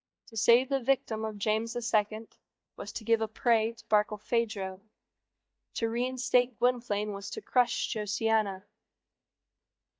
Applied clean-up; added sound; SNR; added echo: neural mask model DeepFilterNet 3.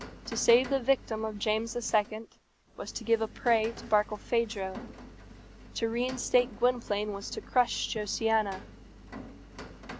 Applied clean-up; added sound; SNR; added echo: none; Rain; 15 dB; none.